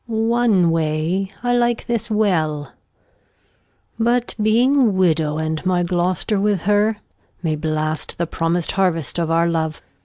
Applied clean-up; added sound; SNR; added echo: none; none; none; none.